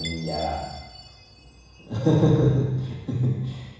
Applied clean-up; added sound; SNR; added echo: none; Chime; 19 dB; reverberation time 1.1 s.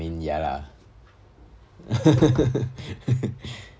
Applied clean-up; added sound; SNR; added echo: none; none; none; none.